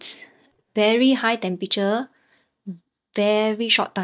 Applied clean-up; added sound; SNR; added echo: neural mask model DeepFilterNet 3.